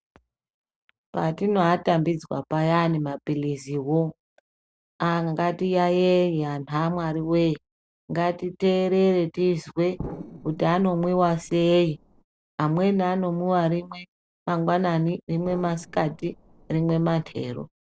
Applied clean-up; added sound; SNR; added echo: neural separator model SepFormer DNS4.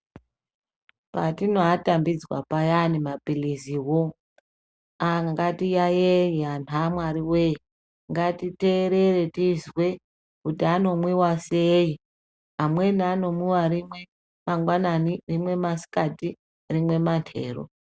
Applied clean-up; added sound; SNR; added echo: none; none; none; none.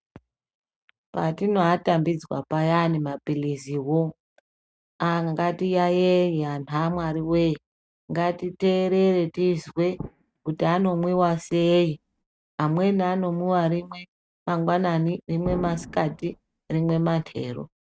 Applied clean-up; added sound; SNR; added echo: neural mask model RNNoise.